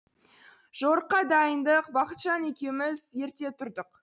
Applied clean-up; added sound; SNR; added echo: none; none; none; none.